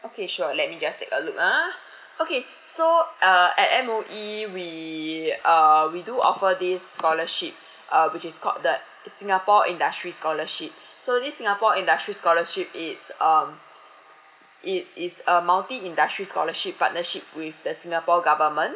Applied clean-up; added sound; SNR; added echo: none; none; none; none.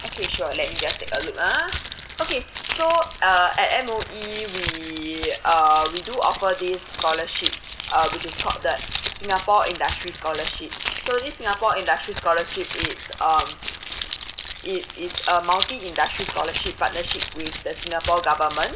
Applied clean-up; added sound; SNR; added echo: none; Keys jangling; 8 dB; none.